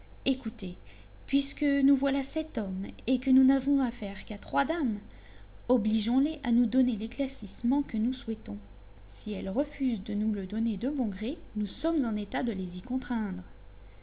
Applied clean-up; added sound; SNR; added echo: none; none; none; none.